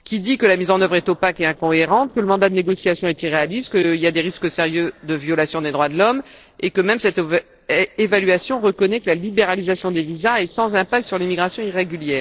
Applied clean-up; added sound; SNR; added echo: neural separator model SepFormer DNS4.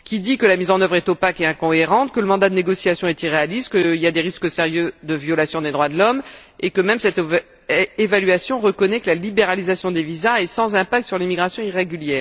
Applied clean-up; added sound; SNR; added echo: none; none; none; none.